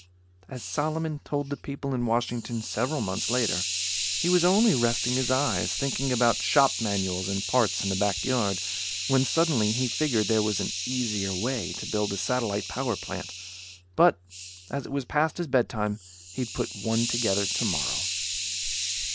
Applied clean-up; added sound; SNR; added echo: none; Hiss; 5 dB; none.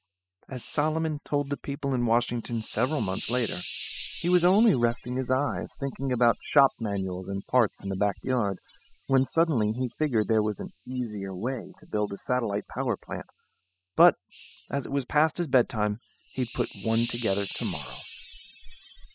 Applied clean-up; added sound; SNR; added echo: classical method spectral subtraction.